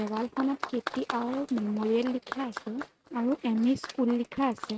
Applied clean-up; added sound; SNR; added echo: neural mask model RNNoise.